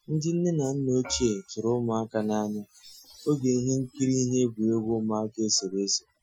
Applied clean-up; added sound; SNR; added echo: classical method Wiener filter.